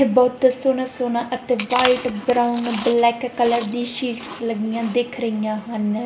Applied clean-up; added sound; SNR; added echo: none; Chewing, mastication; 12 dB; reverberation time 0.6 s.